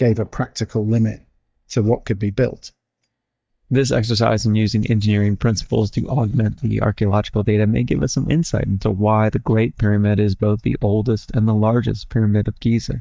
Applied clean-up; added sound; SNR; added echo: neural mask model DeepFilterNet 3.